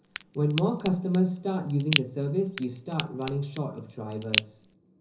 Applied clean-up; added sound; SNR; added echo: none; Crack; 7 dB; reverberation time 0.5 s.